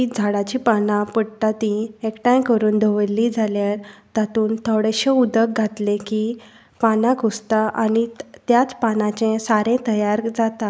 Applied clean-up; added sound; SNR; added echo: none; none; none; none.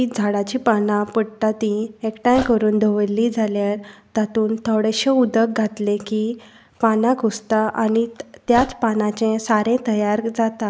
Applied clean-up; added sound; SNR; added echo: none; Dog; 15 dB; none.